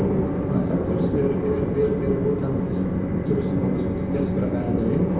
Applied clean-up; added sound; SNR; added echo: none; Train; -3 dB; reverberation time 0.8 s.